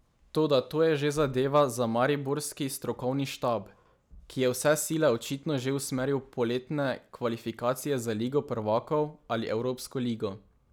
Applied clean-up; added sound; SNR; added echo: none; none; none; none.